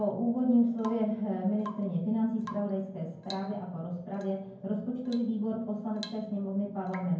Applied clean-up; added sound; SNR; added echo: none; Drip / Water tap, faucet / Rain; 19 dB; reverberation time 0.9 s.